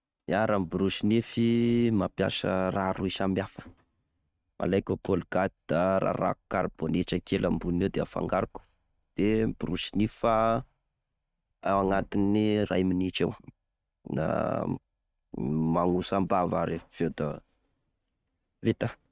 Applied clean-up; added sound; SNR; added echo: neural mask model RNNoise.